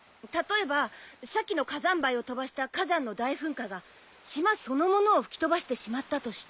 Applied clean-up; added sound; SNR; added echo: none; none; none; none.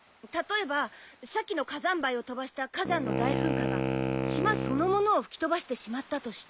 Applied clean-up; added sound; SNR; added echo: none; Wind instrument, woodwind instrument; 1 dB; none.